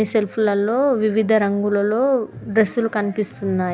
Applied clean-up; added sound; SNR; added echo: none; none; none; none.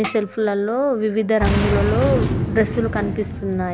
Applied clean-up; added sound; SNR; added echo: none; Boom; 3 dB; none.